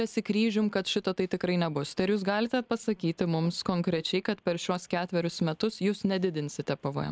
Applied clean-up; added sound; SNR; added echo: none; none; none; none.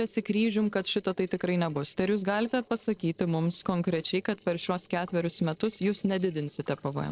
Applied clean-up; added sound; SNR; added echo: neural separator model SepFormer DNS4.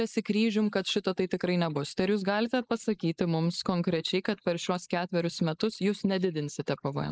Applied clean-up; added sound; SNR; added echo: neural mask model Resemble Enhance denoiser.